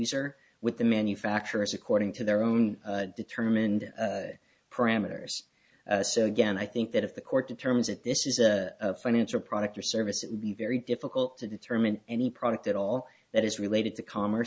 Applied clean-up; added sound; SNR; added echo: none; none; none; none.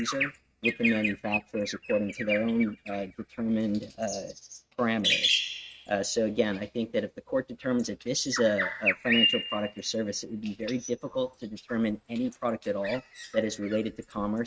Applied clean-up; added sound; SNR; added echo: neural mask model RNNoise.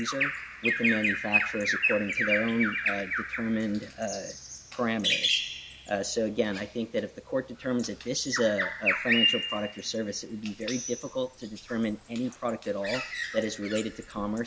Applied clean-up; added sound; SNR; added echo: none; Bird vocalization, bird call, bird song; 1 dB; none.